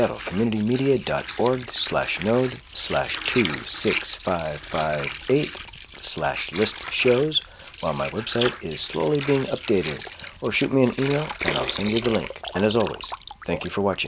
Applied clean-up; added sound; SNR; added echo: none; Water; 8 dB; none.